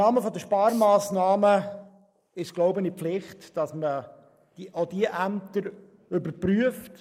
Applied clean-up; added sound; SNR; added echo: neural mask model Resemble Enhance denoiser.